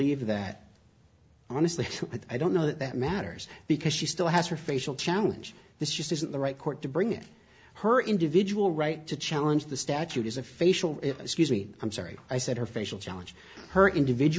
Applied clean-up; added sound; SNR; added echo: none; none; none; none.